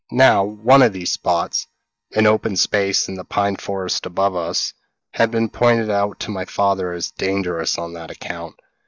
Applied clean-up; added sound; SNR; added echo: neural mask model DeepFilterNet 3.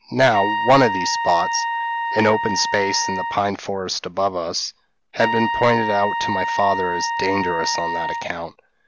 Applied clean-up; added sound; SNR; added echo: none; Trumpet; 2 dB; none.